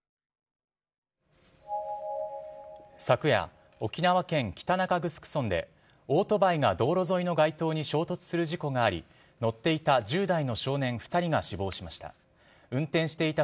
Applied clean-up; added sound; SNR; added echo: none; none; none; none.